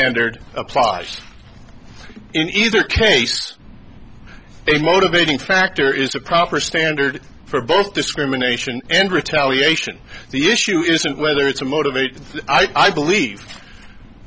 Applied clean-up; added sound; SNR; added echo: none; none; none; none.